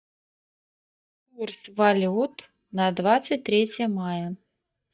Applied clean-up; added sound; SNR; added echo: neural mask model DeepFilterNet 3.